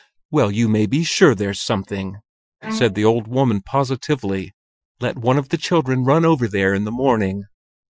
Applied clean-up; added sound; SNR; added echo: classical method Wiener filter.